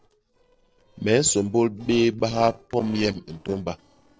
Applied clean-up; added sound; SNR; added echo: neural separator model SepFormer DNS4.